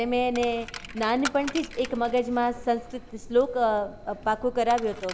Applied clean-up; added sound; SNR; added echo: none; Coin (dropping); 14 dB; none.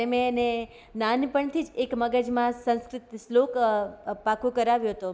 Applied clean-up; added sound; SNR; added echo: none; none; none; none.